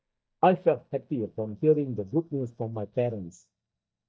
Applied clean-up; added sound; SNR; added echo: neural mask model DeepFilterNet 3.